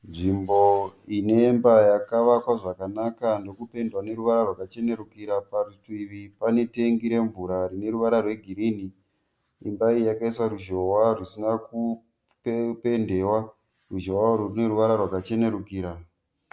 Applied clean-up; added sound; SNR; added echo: none; none; none; none.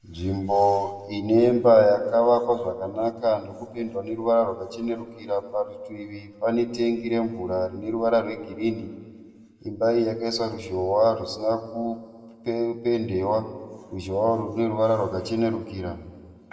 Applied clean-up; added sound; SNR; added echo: none; none; none; reverberation time 1.5 s.